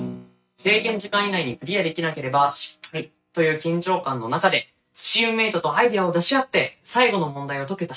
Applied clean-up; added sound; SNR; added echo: neural mask model RNNoise.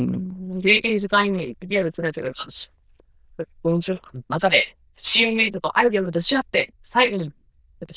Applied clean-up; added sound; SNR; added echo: neural diffusion model UNIVERSE++.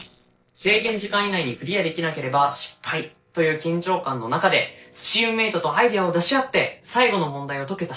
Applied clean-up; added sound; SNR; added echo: neural separator model SepFormer DNS4.